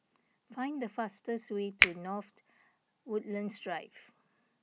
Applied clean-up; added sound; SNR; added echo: none; Finger snapping; -5 dB; none.